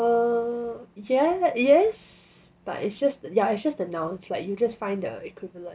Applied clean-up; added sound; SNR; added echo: none; none; none; none.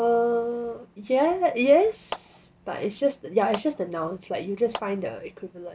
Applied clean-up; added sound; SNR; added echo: none; Clapping; 17 dB; none.